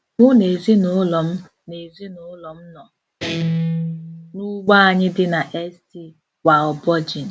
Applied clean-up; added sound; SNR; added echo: none; Guitar; 8 dB; none.